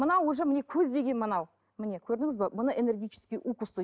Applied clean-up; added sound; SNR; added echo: none; none; none; none.